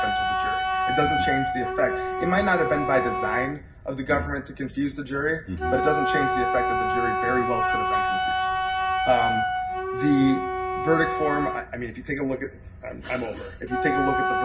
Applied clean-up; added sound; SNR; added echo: none; Wind instrument, woodwind instrument; 0 dB; reverberation time 0.4 s.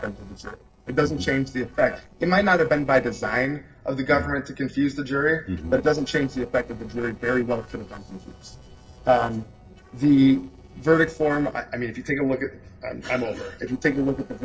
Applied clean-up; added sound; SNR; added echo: neural separator model SepFormer DNS4.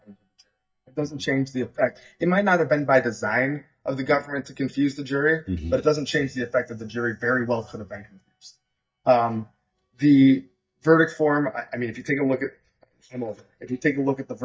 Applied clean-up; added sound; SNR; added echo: neural mask model DeepFilterNet 3.